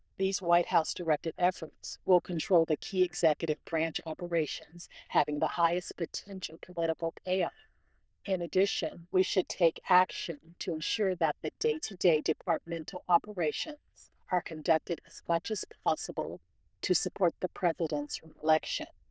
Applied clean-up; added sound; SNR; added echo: neural diffusion model UNIVERSE++.